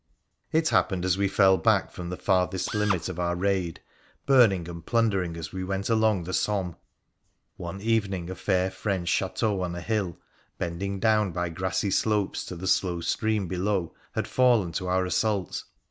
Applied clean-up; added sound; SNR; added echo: none; Drill; 8 dB; none.